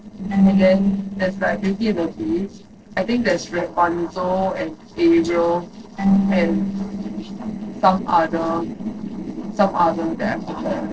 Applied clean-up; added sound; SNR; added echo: neural separator model SepFormer DNS4.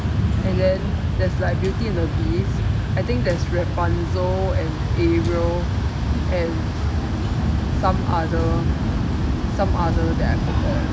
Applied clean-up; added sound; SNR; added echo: none; none; none; none.